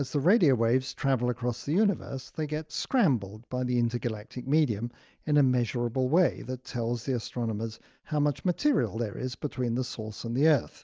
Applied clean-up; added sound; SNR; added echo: none; none; none; none.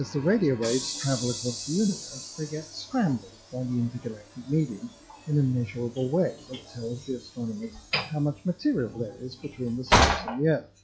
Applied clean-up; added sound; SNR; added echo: classical method log-MMSE.